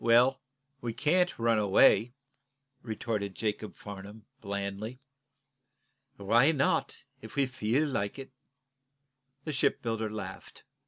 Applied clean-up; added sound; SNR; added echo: none; none; none; none.